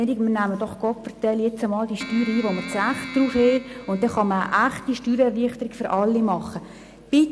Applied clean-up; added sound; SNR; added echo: none; Keyboard (musical); 14 dB; none.